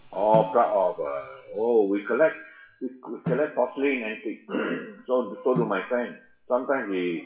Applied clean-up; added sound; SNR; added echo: classical method WPE with log-MMSE.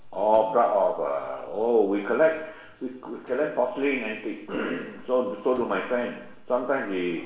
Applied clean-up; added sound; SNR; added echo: neural separator model SepFormer DNS4.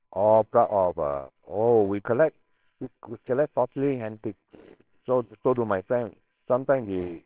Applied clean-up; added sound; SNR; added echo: neural separator model SepFormer WHAMR!.